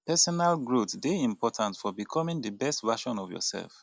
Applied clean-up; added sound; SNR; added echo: none; none; none; none.